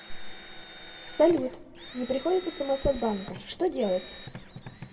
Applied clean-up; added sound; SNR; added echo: none; Drill; 15 dB; reverberation time 0.9 s.